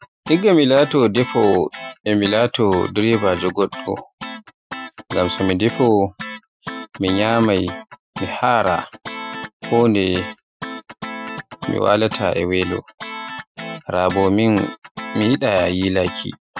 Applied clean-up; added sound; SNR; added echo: classical method Wiener filter.